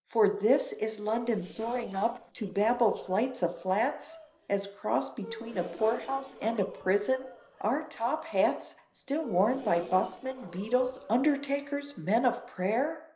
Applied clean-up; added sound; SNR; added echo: neural separator model SepFormer DNS4.